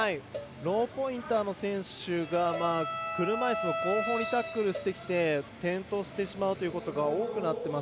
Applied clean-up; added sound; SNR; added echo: none; Cowbell; 19 dB; none.